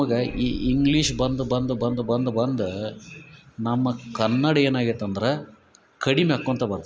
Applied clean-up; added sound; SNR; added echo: none; Boom; 14 dB; none.